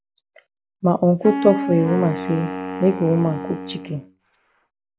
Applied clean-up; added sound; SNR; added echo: none; Wind instrument, woodwind instrument; 7 dB; none.